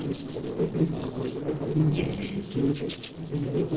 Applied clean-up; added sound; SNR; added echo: neural separator model SepFormer DNS4.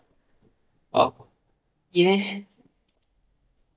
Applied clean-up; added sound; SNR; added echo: neural mask model DeepFilterNet 3.